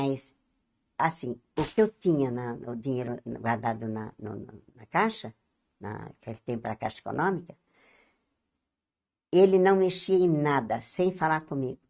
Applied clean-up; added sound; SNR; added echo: neural mask model RNNoise.